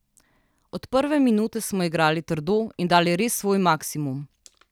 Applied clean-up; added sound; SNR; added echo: none; none; none; none.